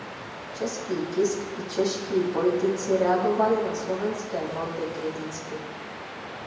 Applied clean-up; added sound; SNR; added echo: none; Waves, surf; 10 dB; reverberation time 1.0 s.